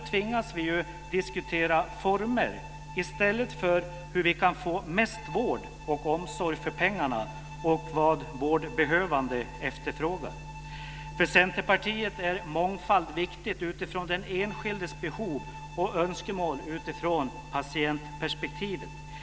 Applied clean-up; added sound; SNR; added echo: none; Bowed string instrument; 17 dB; none.